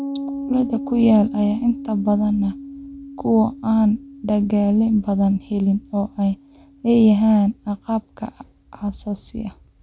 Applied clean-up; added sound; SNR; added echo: none; Piano; 14 dB; none.